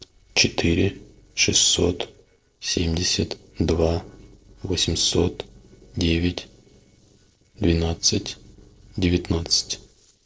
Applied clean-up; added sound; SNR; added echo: neural separator model SepFormer DNS4.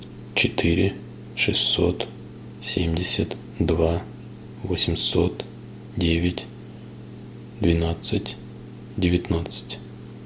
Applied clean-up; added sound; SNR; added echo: none; none; none; none.